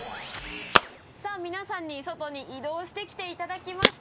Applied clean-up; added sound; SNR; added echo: none; Telephone; -4 dB; none.